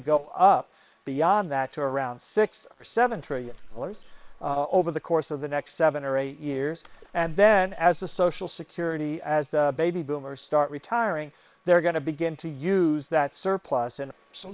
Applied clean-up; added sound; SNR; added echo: neural separator model SepFormer WHAM!.